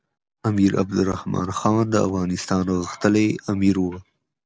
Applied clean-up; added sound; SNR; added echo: none; none; none; none.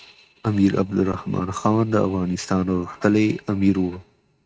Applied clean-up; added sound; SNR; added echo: neural mask model RNNoise.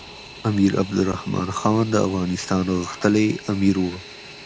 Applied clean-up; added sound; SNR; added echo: none; Fixed-wing aircraft, airplane; 18 dB; none.